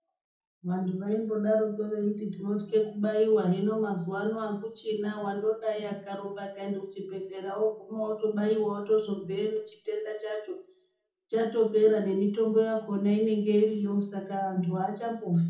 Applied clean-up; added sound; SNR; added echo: none; none; none; reverberation time 0.6 s.